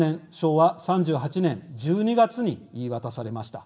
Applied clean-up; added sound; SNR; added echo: none; none; none; reverberation time 0.5 s.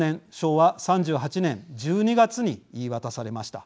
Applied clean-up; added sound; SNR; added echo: none; none; none; none.